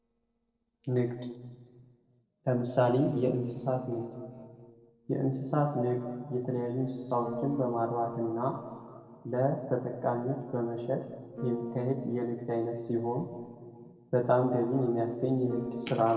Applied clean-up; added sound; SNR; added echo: neural separator model SepFormer DNS4.